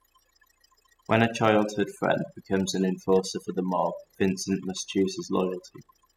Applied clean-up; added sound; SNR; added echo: classical method spectral subtraction.